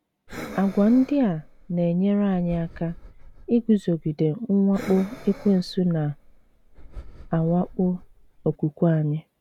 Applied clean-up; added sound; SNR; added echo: none; Breathing; 18 dB; none.